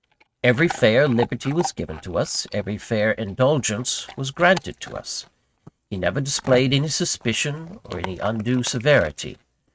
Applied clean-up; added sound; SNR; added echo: neural mask model RNNoise.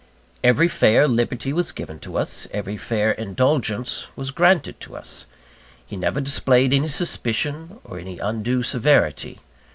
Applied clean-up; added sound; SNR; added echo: none; none; none; none.